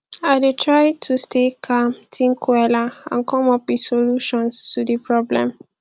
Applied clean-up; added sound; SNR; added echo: none; none; none; none.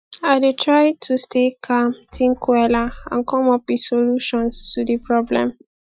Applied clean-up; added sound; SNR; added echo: classical method Wiener filter.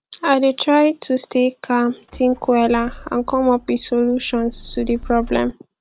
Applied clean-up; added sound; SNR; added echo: none; Motor vehicle (road); 17 dB; none.